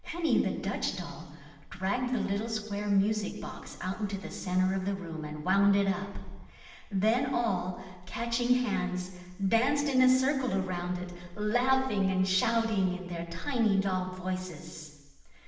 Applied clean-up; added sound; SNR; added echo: none; none; none; reverberation time 1.2 s.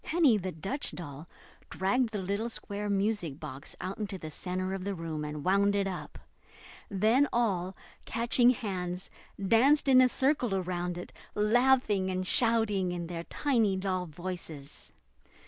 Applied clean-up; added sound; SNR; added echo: none; none; none; none.